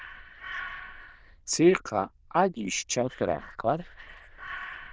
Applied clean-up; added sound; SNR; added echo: neural diffusion model UNIVERSE++.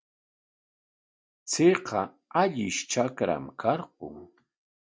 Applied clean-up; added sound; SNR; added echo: none; none; none; none.